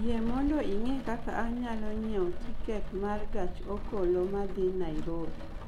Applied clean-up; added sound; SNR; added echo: none; Rain; -1 dB; none.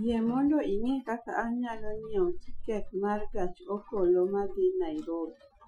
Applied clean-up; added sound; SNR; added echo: classical method Wiener filter.